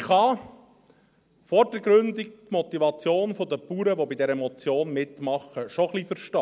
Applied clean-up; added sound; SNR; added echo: none; none; none; none.